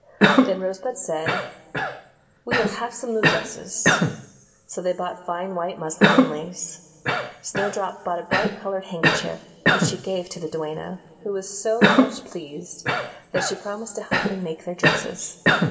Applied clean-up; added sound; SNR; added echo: none; Cough; -5 dB; reverberation time 1.7 s.